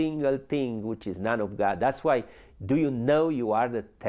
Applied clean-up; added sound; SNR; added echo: none; none; none; none.